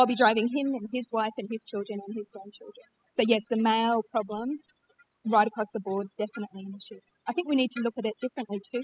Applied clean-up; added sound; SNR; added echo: classical method spectral subtraction.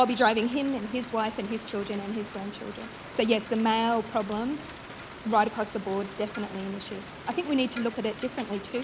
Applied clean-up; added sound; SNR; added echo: none; Rain; 13 dB; none.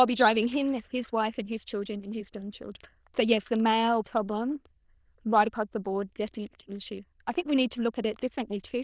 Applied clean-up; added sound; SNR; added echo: neural diffusion model UNIVERSE++.